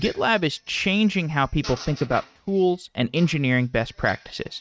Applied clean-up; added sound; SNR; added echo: neural mask model RNNoise.